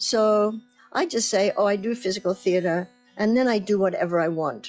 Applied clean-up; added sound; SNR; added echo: classical method log-MMSE.